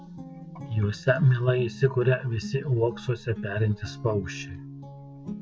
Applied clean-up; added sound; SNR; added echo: none; Guitar; 14 dB; none.